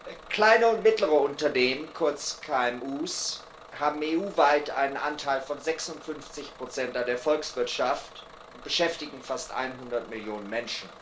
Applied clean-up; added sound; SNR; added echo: none; Bus / Engine; 20 dB; reverberation time 0.3 s.